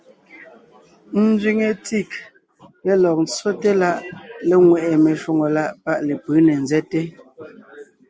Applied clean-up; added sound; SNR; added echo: none; none; none; none.